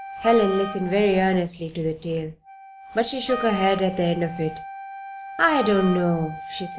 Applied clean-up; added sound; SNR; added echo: none; Wind instrument, woodwind instrument + Wind instrument, woodwind instrument; 11 dB; none.